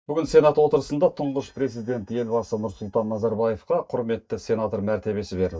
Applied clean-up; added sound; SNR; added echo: neural mask model DeepFilterNet 3.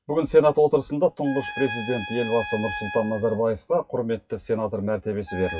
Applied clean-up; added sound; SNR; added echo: classical method WPE with log-MMSE.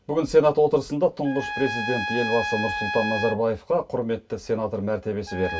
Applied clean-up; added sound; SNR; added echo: none; Trumpet; 8 dB; reverberation time 0.1 s.